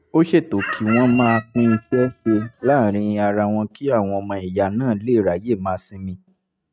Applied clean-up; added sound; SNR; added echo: neural mask model RNNoise.